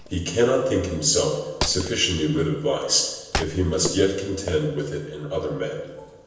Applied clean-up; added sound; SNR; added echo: none; Wood; 12 dB; reverberation time 1.0 s.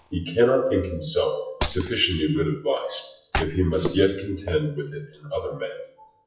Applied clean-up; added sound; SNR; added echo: classical method WPE with log-MMSE.